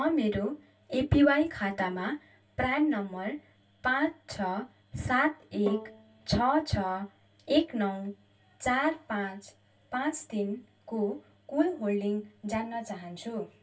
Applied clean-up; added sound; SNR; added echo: none; Bowed string instrument; 15 dB; reverberation time 0.1 s.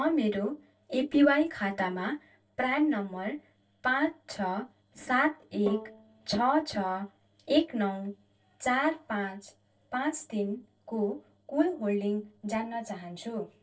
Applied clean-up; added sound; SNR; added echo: neural separator model SepFormer DNS4.